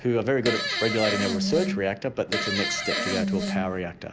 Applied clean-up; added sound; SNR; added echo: none; Fart; 1 dB; none.